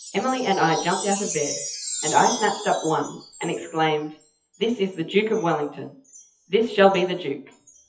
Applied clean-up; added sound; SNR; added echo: classical method WPE with log-MMSE.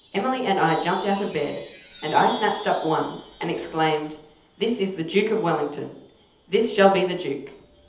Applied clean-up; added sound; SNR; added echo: none; Chime; 10 dB; reverberation time 0.8 s.